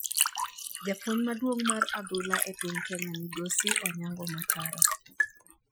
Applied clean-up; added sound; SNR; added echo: classical method Wiener filter.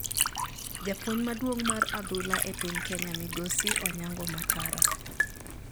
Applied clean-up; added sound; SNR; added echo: none; Liquid; -3 dB; none.